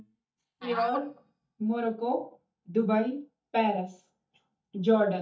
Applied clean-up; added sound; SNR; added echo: neural mask model DeepFilterNet 3.